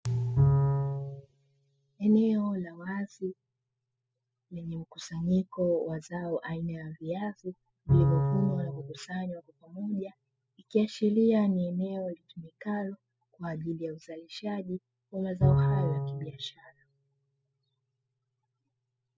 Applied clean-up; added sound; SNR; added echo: classical method spectral subtraction.